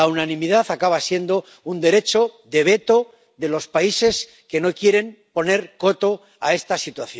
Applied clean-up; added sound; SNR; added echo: none; none; none; none.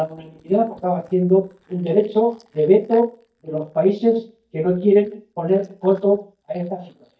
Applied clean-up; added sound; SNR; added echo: neural mask model DeepFilterNet 3.